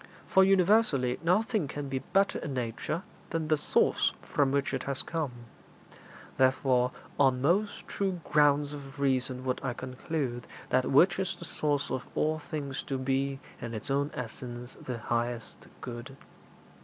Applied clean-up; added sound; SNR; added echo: none; none; none; none.